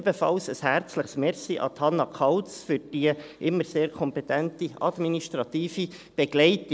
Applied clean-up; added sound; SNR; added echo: none; none; none; none.